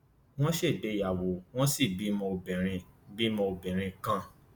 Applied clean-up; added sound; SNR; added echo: none; none; none; none.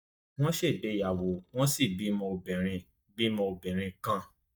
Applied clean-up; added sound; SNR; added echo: neural mask model DeepFilterNet 3.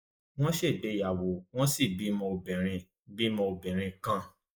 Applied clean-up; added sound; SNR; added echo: neural mask model Resemble Enhance denoiser.